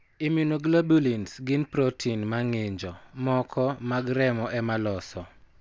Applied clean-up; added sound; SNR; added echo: none; none; none; none.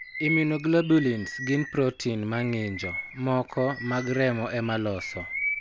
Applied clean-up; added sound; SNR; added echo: none; Bird vocalization, bird call, bird song; 9 dB; none.